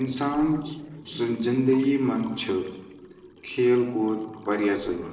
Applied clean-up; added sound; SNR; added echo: neural separator model SepFormer DNS4.